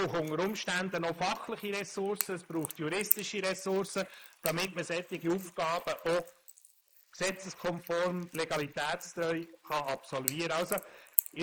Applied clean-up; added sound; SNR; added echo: neural mask model Resemble Enhance denoiser.